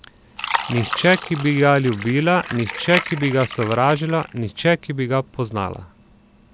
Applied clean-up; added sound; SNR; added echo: none; Fill (with liquid); 11 dB; none.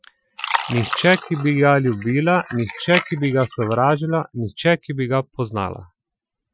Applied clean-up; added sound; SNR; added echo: classical method Wiener filter.